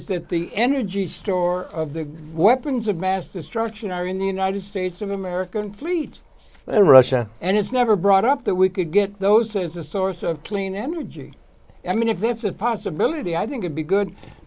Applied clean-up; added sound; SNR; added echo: none; none; none; none.